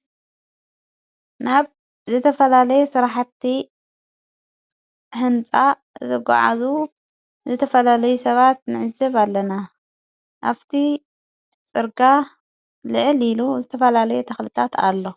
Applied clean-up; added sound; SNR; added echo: none; none; none; none.